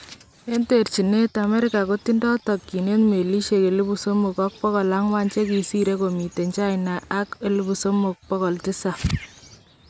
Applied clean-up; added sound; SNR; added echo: none; none; none; none.